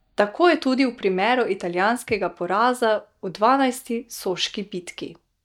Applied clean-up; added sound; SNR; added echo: neural mask model DeepFilterNet 3.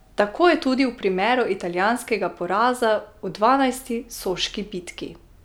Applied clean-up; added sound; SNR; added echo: none; none; none; none.